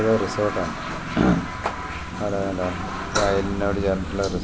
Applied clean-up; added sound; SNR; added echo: none; Toilet flush; 7 dB; none.